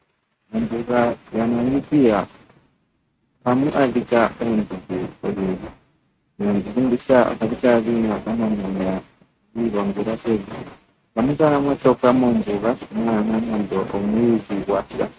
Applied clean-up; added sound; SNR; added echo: neural mask model RNNoise.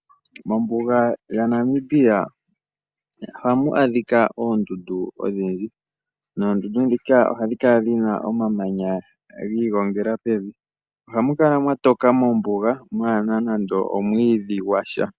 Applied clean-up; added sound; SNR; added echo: none; none; none; none.